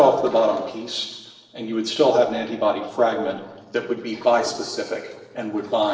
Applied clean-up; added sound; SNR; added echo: neural separator model SepFormer DNS4.